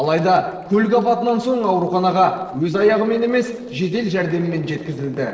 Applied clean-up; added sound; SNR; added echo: neural separator model SepFormer DNS4.